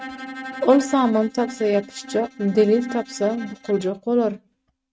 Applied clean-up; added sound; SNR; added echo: neural mask model RNNoise.